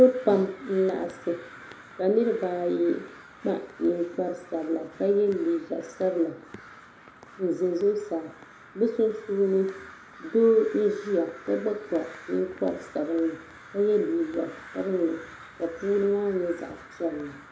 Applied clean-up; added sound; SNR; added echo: none; Crow; 20 dB; reverberation time 0.5 s.